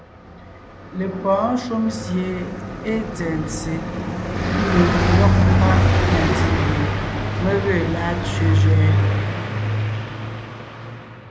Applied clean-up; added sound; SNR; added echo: none; Car passing by; -5 dB; none.